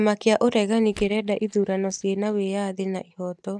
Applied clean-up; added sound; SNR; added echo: neural mask model DeepFilterNet 3.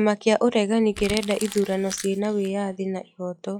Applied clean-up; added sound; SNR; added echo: classical method log-MMSE.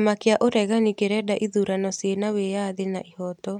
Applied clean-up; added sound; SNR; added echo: none; none; none; none.